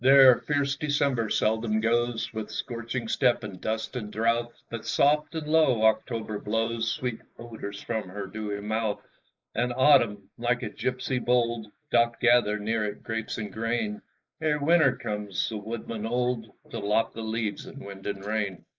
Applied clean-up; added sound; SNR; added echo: neural mask model Resemble Enhance denoiser.